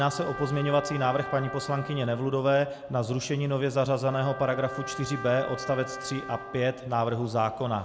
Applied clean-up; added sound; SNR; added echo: none; Trumpet; 13 dB; none.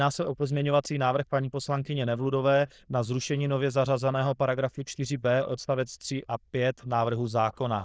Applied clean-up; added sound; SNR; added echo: neural diffusion model UNIVERSE++.